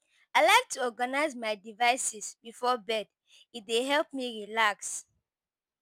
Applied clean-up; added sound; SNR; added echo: none; none; none; none.